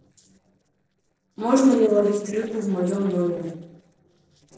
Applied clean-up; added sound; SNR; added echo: neural separator model SepFormer DNS4.